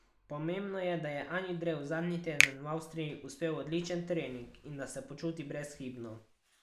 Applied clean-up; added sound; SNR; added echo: none; Finger snapping; -2 dB; none.